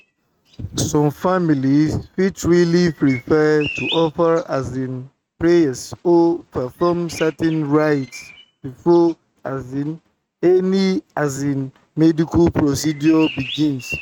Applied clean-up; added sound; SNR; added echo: neural mask model RNNoise.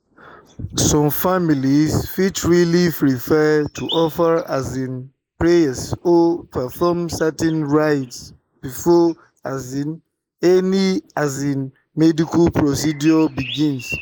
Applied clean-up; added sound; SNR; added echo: neural mask model Resemble Enhance denoiser.